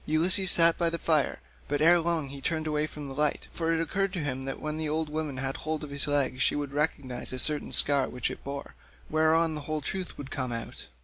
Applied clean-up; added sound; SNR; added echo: none; none; none; none.